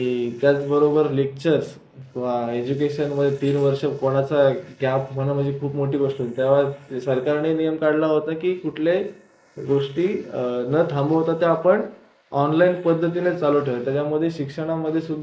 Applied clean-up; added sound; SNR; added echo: neural mask model Resemble Enhance denoiser.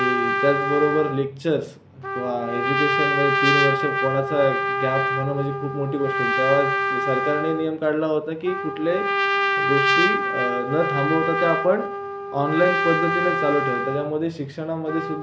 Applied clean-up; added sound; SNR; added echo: none; Trumpet; 0 dB; none.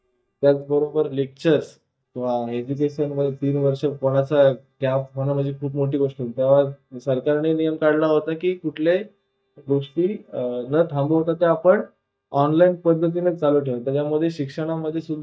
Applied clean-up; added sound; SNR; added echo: neural mask model DeepFilterNet 3.